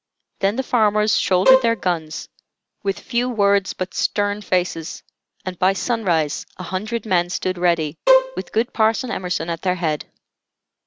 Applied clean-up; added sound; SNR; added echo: none; Bowed string instrument; -1 dB; none.